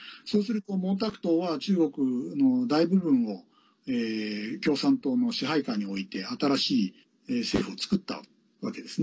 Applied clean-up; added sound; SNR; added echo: none; none; none; none.